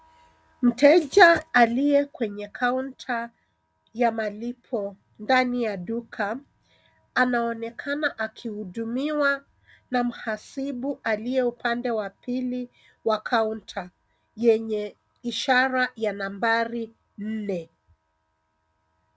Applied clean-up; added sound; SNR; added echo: none; none; none; none.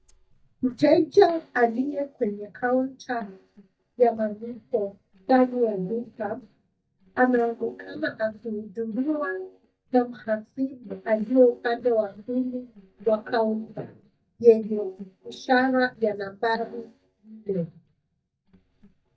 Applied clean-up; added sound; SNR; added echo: neural mask model DeepFilterNet 3.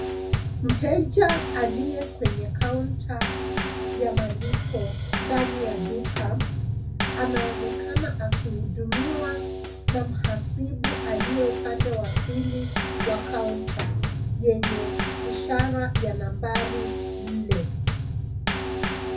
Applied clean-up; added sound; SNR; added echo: none; Bass drum / Snare drum / Drum kit; -3 dB; reverberation time 0.3 s.